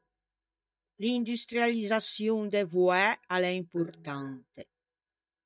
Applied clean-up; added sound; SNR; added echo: neural mask model DeepFilterNet 3.